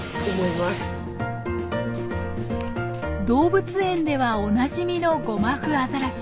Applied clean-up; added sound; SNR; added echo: none; Tick-tock; 17 dB; none.